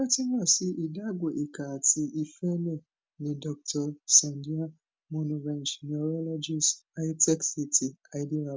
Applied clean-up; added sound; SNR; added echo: none; none; none; none.